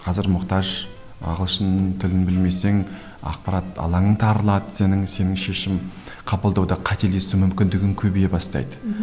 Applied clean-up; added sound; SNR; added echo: none; none; none; none.